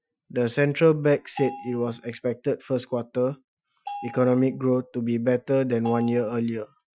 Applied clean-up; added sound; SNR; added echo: classical method Wiener filter.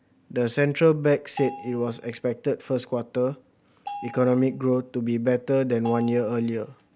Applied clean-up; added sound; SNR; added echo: none; Bell; 15 dB; none.